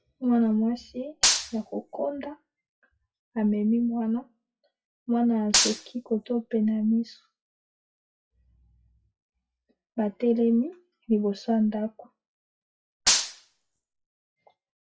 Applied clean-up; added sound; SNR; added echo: classical method WPE with log-MMSE.